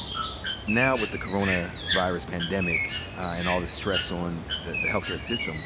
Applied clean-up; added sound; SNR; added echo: none; Bird; 0 dB; none.